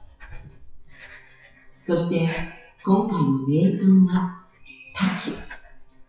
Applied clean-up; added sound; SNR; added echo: classical method WPE with log-MMSE.